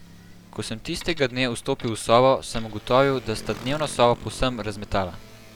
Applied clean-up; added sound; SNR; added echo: none; Motorcycle + Coin (dropping); 19 dB; none.